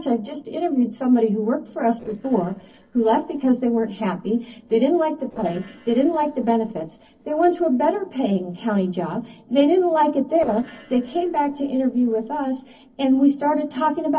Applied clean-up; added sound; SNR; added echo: neural separator model SepFormer DNS4.